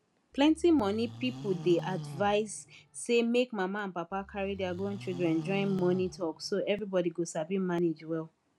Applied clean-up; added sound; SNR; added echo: none; Livestock, farm animals, working animals; 14 dB; none.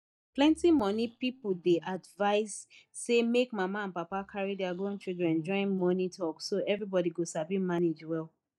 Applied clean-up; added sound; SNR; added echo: neural mask model DeepFilterNet 3.